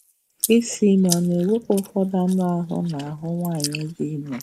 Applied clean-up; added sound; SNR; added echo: neural mask model Resemble Enhance denoiser.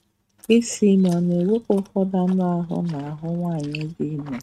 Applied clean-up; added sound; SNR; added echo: neural mask model RNNoise.